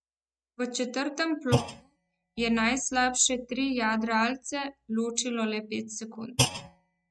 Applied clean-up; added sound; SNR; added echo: neural mask model RNNoise.